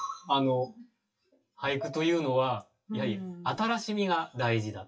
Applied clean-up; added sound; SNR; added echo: classical method WPE with log-MMSE.